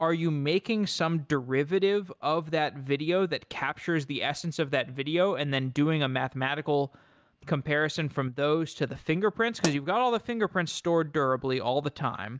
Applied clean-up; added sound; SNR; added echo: none; Explosion; 13 dB; none.